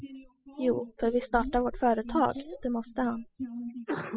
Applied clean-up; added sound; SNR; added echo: classical method spectral subtraction.